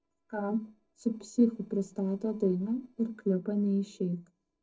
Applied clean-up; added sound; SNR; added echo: neural separator model SepFormer DNS4.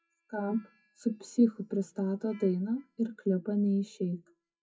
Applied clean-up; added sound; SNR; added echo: classical method WPE with log-MMSE.